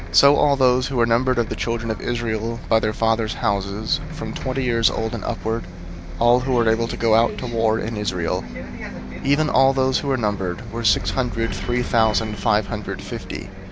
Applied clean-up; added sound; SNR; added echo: none; Bus; 9 dB; none.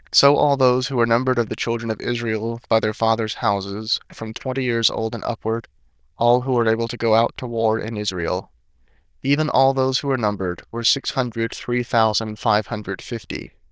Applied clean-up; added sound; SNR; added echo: neural diffusion model UNIVERSE++.